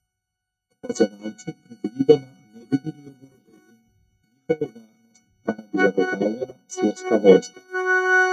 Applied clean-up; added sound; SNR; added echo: neural mask model RNNoise.